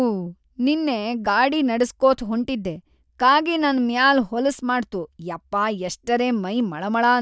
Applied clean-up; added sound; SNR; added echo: none; none; none; none.